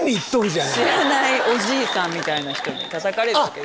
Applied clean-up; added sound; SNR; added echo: none; Bird vocalization, bird call, bird song; 14 dB; none.